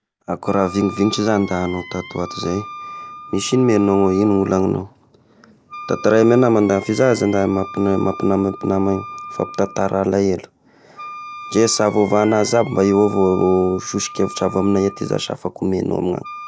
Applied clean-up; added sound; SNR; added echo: none; Wind instrument, woodwind instrument; 16 dB; none.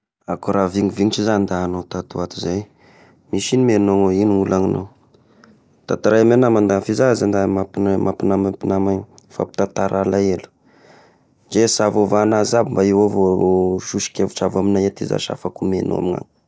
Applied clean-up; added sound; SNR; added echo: none; none; none; none.